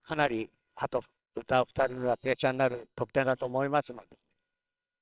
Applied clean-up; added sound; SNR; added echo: neural separator model SepFormer WHAMR!.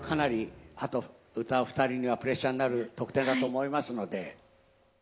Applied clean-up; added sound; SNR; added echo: none; none; none; none.